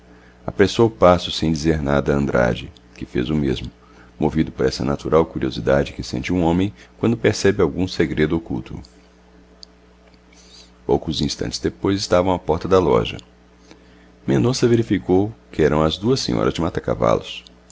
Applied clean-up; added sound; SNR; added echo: none; none; none; none.